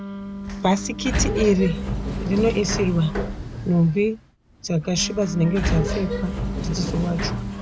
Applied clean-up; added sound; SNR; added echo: none; Sliding door + Wind instrument, woodwind instrument; 4 dB; none.